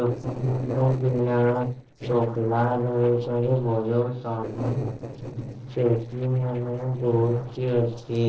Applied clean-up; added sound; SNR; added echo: neural separator model SepFormer DNS4.